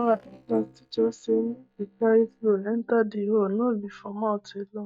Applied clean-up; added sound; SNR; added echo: neural mask model DeepFilterNet 3.